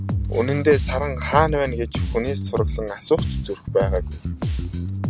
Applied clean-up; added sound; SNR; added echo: none; Bass guitar; 2 dB; none.